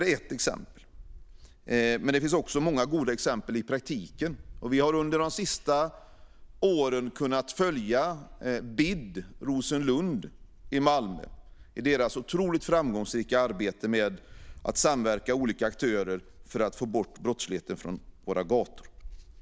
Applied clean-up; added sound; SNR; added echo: none; Wind; 19 dB; none.